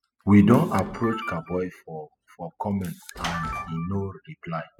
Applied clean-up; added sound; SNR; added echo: classical method spectral subtraction.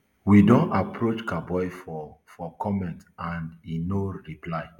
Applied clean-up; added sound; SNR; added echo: none; none; none; none.